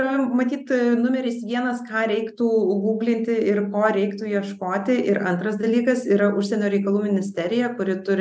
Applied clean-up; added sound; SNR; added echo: none; none; none; none.